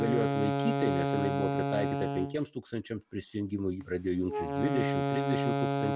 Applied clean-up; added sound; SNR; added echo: none; Wind instrument, woodwind instrument; -1 dB; none.